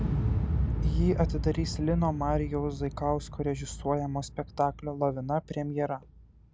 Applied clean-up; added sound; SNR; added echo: none; Explosion; 2 dB; none.